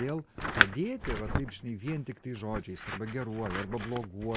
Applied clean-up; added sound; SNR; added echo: none; Scissors; -1 dB; none.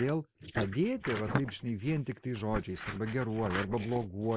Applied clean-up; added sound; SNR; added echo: neural mask model Resemble Enhance denoiser.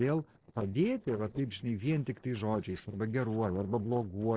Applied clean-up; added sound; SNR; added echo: neural separator model SepFormer DNS4.